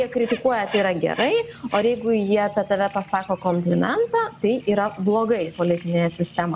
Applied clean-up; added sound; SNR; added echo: none; Bird; 18 dB; none.